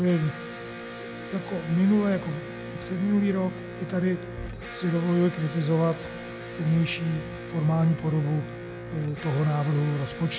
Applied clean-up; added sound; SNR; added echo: none; Electric guitar; 11 dB; none.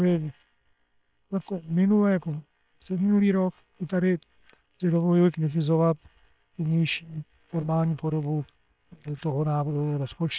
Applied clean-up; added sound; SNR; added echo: neural separator model SepFormer WHAM!.